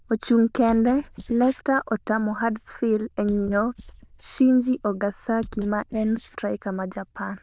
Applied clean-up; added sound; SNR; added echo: neural diffusion model UNIVERSE++.